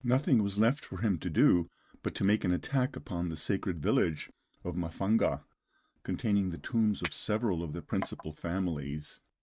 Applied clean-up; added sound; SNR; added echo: neural mask model RNNoise.